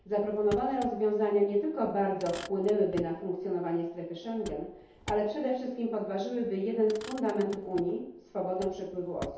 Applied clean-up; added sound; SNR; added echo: none; Motor vehicle (road); 18 dB; reverberation time 0.8 s.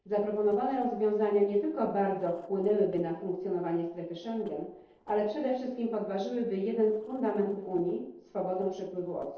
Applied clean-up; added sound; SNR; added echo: neural separator model SepFormer DNS4.